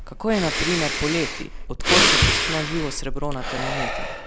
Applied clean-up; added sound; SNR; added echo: none; Breathing; -4 dB; none.